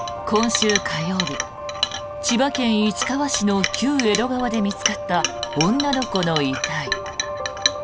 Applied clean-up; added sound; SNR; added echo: none; Chink, clink; 7 dB; none.